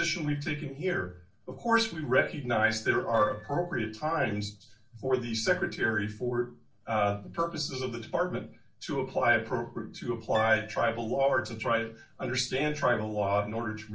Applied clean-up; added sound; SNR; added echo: neural separator model SepFormer DNS4.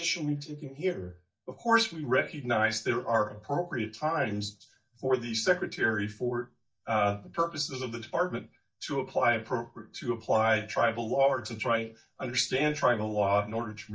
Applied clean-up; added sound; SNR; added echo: neural mask model DeepFilterNet 3.